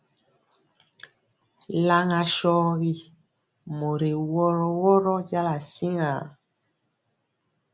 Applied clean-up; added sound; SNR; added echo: none; none; none; none.